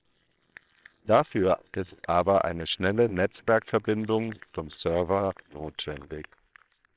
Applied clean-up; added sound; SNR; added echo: neural separator model SepFormer WHAMR!.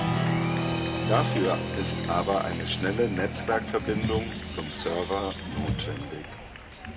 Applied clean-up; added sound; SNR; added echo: none; Applause; -1 dB; reverberation time 1.4 s.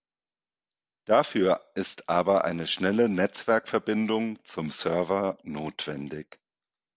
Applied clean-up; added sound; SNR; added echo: none; none; none; none.